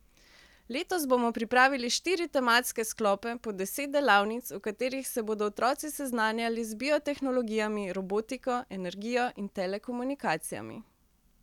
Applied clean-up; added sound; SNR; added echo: none; none; none; none.